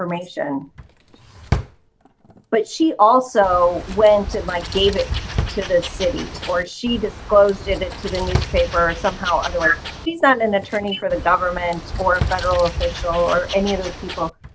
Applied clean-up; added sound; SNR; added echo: none; Wild animals + Drawer open or close; 9 dB; none.